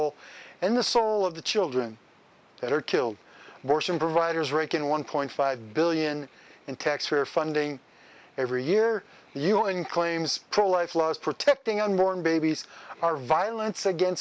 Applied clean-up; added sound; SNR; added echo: none; none; none; none.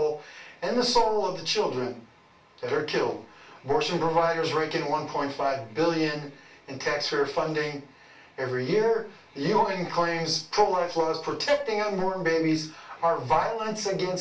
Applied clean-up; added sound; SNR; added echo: none; none; none; reverberation time 0.3 s.